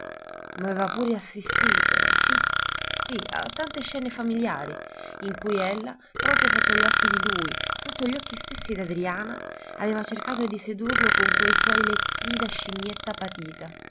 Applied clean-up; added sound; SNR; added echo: none; Burping, eructation; -5 dB; none.